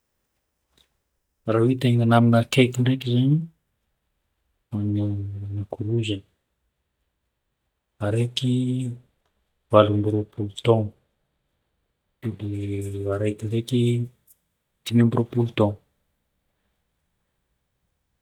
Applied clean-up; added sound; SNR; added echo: neural mask model DeepFilterNet 3.